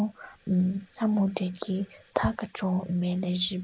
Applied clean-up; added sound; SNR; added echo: neural mask model Resemble Enhance denoiser.